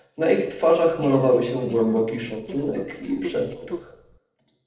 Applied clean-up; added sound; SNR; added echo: neural separator model SepFormer DNS4.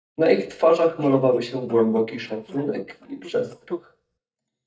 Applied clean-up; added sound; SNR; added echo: neural mask model DeepFilterNet 3.